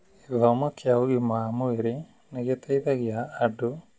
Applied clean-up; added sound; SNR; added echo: none; none; none; none.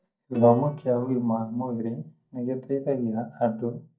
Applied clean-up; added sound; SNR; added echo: neural mask model DeepFilterNet 3.